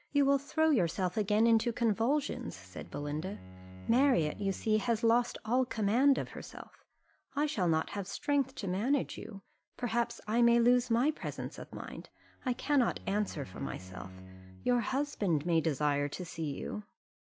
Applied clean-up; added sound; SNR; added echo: none; Bowed string instrument; 18 dB; none.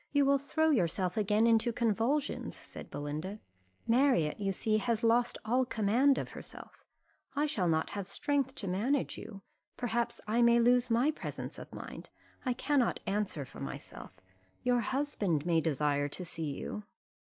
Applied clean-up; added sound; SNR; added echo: neural separator model SepFormer DNS4.